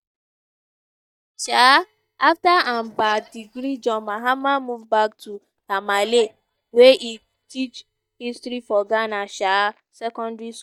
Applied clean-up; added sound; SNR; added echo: neural mask model DeepFilterNet 3.